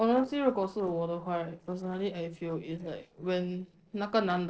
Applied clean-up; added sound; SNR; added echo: neural separator model SepFormer DNS4.